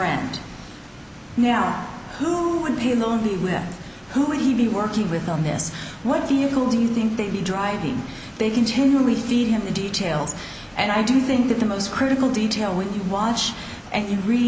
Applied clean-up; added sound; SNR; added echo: none; none; none; none.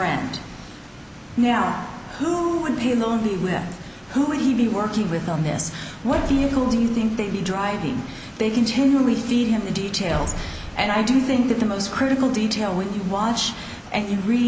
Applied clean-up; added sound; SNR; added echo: none; Slam; 11 dB; none.